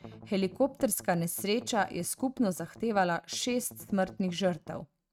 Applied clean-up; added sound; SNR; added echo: neural mask model RNNoise.